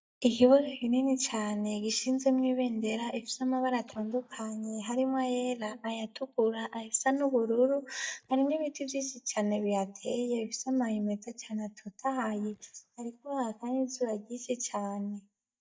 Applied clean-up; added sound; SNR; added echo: neural mask model DeepFilterNet 3.